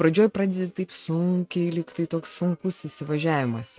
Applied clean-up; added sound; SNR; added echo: neural mask model RNNoise.